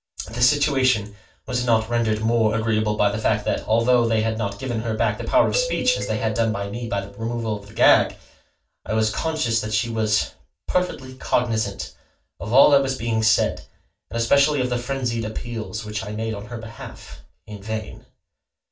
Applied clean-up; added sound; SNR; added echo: none; Doorbell; 11 dB; reverberation time 0.2 s.